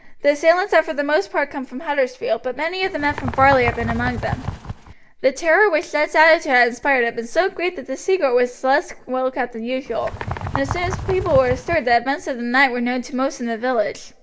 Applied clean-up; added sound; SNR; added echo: none; Bird; 8 dB; reverberation time 0.4 s.